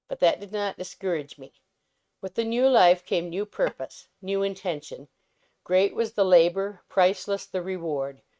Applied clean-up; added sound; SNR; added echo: neural mask model RNNoise.